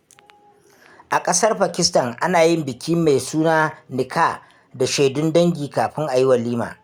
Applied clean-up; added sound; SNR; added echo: none; none; none; none.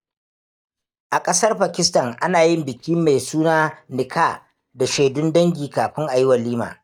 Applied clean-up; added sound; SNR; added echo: neural mask model DeepFilterNet 3.